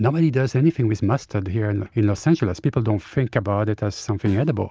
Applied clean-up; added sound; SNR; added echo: none; Snare drum; 14 dB; none.